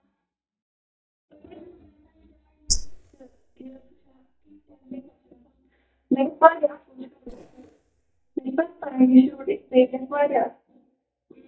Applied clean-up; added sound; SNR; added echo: neural mask model DeepFilterNet 3.